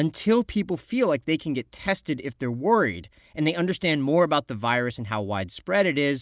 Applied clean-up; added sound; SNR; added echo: none; none; none; none.